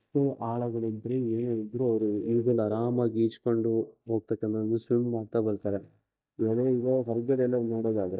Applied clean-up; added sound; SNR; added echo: neural mask model DeepFilterNet 3.